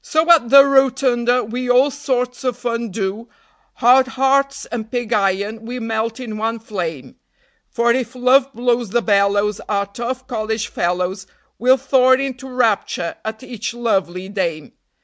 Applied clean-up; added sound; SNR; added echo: none; none; none; none.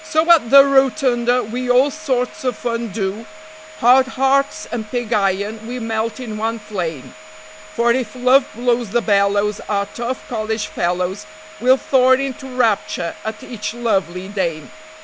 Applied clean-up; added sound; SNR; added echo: none; Domestic sounds, home sounds; 19 dB; none.